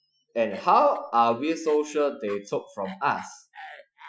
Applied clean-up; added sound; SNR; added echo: classical method Wiener filter.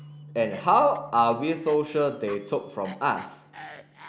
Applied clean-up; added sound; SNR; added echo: none; Bass guitar + Cough; 19 dB; none.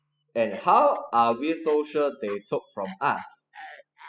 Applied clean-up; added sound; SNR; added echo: classical method spectral subtraction.